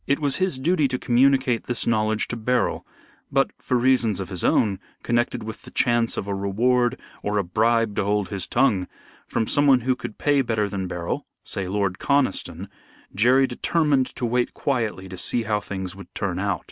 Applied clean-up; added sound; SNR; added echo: none; none; none; none.